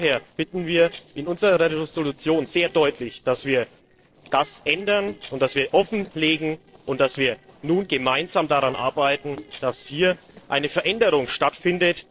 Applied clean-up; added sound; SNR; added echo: neural separator model SepFormer DNS4.